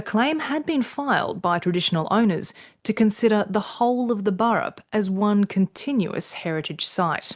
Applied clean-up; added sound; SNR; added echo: none; none; none; none.